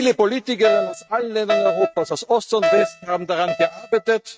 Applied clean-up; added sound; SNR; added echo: neural mask model RNNoise.